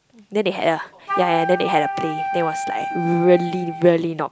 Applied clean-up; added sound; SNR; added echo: none; Wind instrument, woodwind instrument; 5 dB; none.